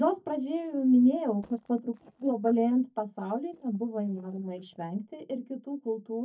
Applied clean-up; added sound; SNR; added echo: neural mask model DeepFilterNet 3.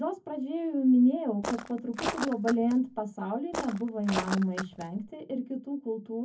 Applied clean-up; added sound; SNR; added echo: none; Walk, footsteps; 8 dB; reverberation time 0.3 s.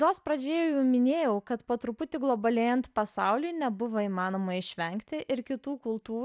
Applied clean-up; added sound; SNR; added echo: none; none; none; none.